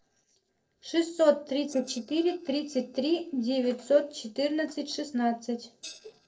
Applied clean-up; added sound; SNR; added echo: neural separator model SepFormer DNS4.